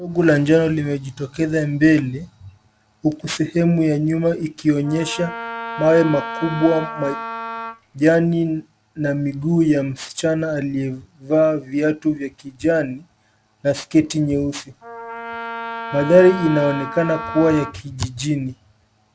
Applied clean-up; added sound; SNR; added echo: none; Wind instrument, woodwind instrument; 10 dB; none.